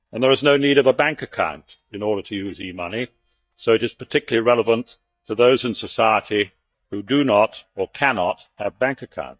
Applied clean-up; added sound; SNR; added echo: neural mask model DeepFilterNet 3.